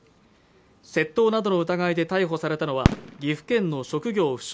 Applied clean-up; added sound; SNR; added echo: none; Fireworks; 3 dB; none.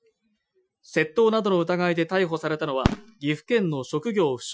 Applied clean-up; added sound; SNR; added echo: classical method Wiener filter.